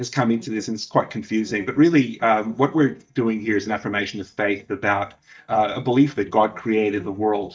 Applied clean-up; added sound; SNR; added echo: neural mask model DeepFilterNet 3.